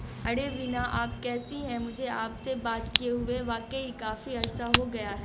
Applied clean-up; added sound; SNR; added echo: none; Crack; 2 dB; none.